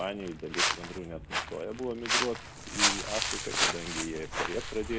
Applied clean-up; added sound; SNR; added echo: none; Walk, footsteps; -4 dB; none.